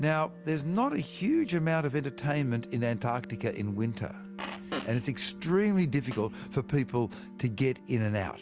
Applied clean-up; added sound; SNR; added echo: none; Fart; 13 dB; none.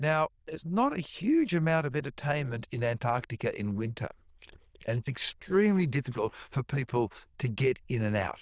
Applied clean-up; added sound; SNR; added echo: neural diffusion model UNIVERSE++.